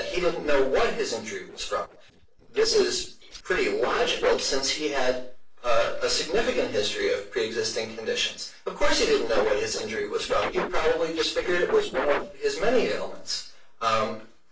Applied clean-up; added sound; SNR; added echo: neural separator model SepFormer DNS4.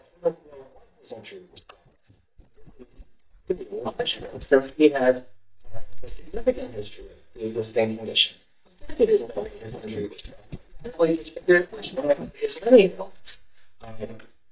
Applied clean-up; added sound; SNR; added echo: neural mask model DeepFilterNet 3.